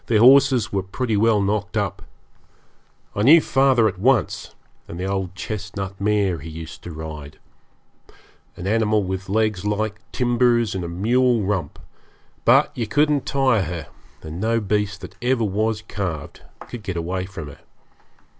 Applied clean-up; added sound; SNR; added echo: none; none; none; none.